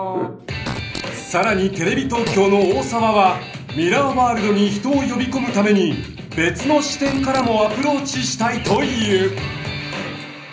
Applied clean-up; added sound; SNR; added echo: none; Fart; 14 dB; reverberation time 0.5 s.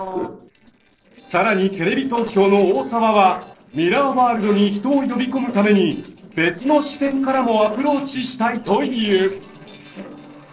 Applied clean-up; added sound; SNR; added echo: neural separator model SepFormer DNS4.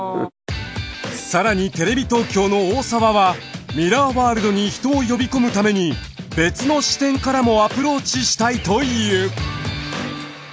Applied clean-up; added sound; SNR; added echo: none; none; none; none.